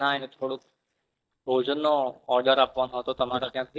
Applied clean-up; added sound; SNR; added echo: neural mask model DeepFilterNet 3.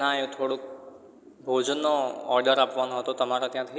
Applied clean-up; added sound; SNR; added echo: none; none; none; none.